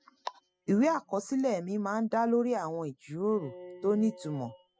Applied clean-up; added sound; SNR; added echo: classical method spectral subtraction.